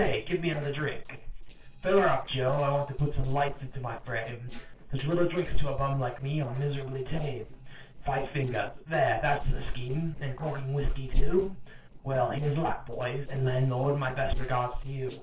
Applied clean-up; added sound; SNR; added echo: neural separator model SepFormer DNS4.